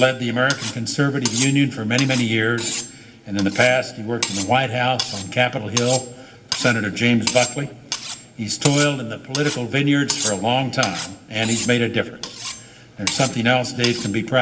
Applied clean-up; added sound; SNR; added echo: none; Cutlery, silverware; 9 dB; reverberation time 1.8 s.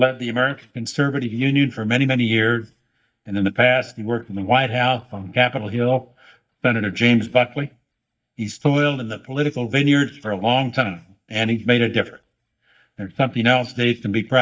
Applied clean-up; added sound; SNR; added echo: neural mask model DeepFilterNet 3.